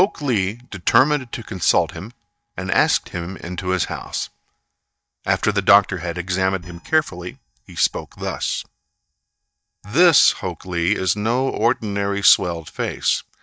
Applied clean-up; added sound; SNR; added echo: neural mask model DeepFilterNet 3.